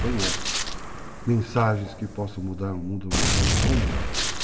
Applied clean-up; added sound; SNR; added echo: none; Gunshot, gunfire; -2 dB; reverberation time 2.3 s.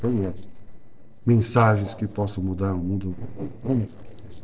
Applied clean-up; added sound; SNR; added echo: neural separator model SepFormer DNS4.